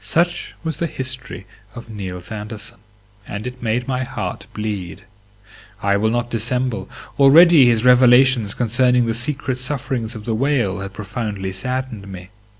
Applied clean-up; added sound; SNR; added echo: none; none; none; none.